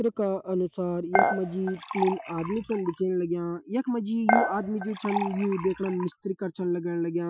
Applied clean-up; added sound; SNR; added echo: classical method Wiener filter.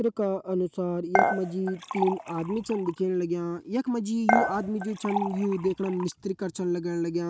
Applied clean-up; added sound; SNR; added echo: neural mask model RNNoise.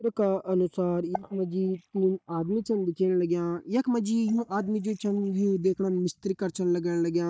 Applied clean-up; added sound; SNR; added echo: neural mask model DeepFilterNet 3.